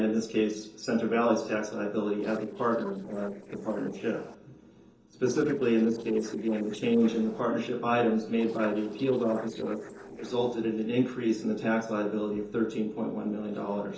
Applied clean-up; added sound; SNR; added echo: neural separator model SepFormer DNS4.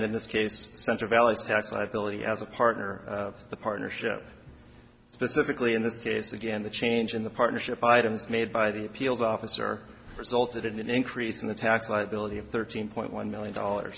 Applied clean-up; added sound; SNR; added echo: none; none; none; none.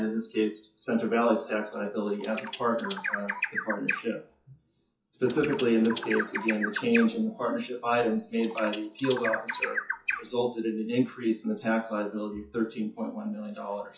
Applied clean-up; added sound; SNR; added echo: classical method WPE with log-MMSE.